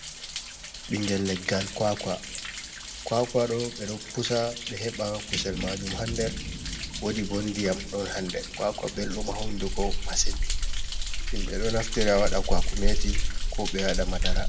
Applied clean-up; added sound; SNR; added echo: none; Thunder; -3 dB; reverberation time 0.4 s.